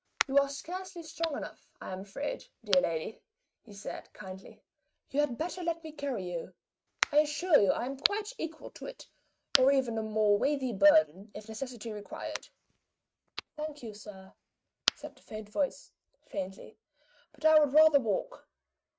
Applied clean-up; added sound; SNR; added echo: neural mask model RNNoise.